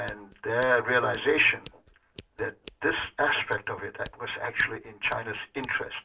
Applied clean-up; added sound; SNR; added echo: none; Scissors; 18 dB; reverberation time 0.2 s.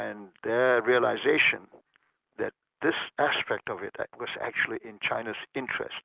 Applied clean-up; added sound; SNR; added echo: none; none; none; none.